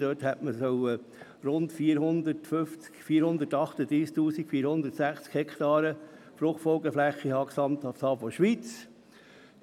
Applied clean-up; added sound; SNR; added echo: none; none; none; none.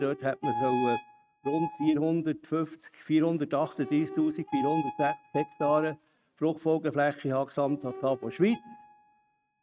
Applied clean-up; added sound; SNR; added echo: neural mask model RNNoise.